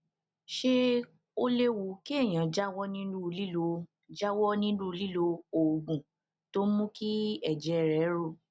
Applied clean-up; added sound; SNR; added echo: none; none; none; none.